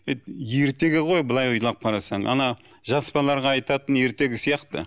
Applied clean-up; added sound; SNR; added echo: none; none; none; none.